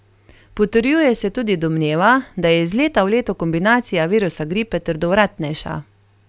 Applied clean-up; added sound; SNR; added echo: none; none; none; none.